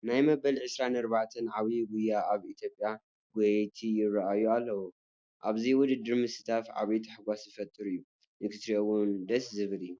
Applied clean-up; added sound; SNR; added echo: none; none; none; none.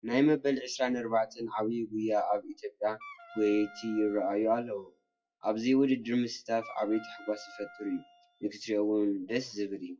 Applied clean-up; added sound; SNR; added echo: classical method WPE with log-MMSE.